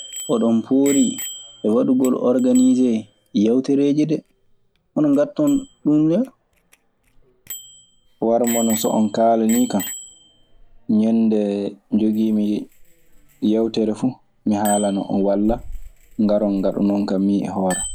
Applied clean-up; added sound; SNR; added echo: none; Bicycle bell; 16 dB; none.